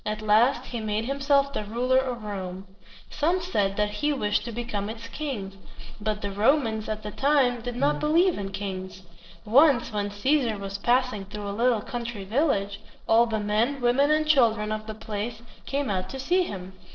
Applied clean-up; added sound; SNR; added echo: neural separator model SepFormer DNS4.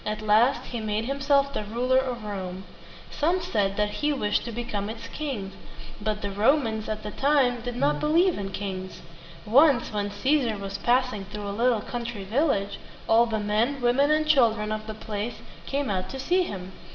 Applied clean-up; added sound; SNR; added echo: none; Brass instrument; 9 dB; reverberation time 2.7 s.